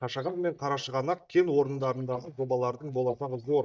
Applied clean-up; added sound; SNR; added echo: neural mask model DeepFilterNet 3.